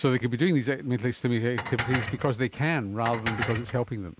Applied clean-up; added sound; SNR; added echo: none; Dishes, pots, and pans; 7 dB; none.